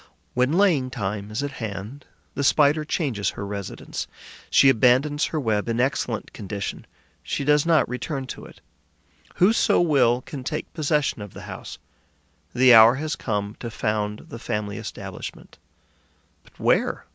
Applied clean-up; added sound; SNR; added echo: none; none; none; none.